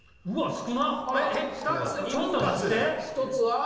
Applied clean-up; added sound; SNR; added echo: none; Marimba, xylophone; 19 dB; reverberation time 1.4 s.